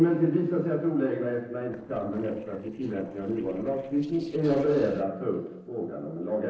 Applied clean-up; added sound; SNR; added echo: neural separator model SepFormer DNS4.